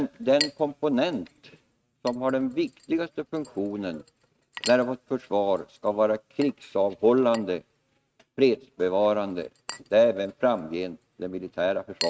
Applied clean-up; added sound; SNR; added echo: neural mask model RNNoise.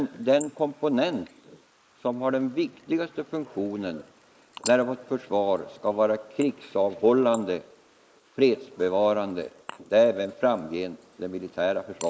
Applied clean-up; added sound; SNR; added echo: neural mask model Resemble Enhance denoiser.